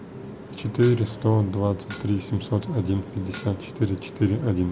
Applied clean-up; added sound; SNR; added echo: none; Dishes, pots, and pans + Keyboard (musical); 19 dB; none.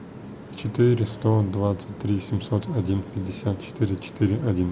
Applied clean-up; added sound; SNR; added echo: none; none; none; none.